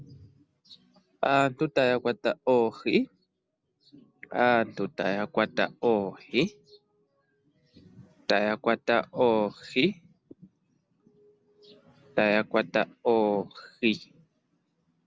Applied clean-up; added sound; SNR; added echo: none; none; none; none.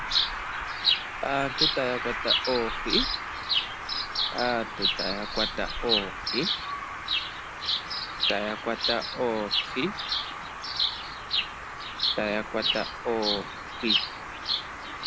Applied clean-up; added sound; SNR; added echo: none; Bird vocalization, bird call, bird song; -3 dB; none.